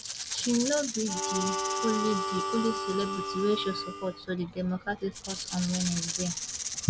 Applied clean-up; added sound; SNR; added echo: none; Rattle (instrument) + Harmonica; 4 dB; none.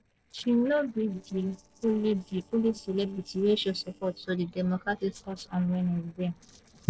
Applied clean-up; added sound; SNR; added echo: neural separator model SepFormer DNS4.